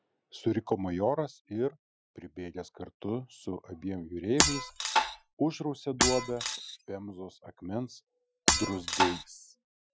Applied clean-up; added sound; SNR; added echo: classical method Wiener filter.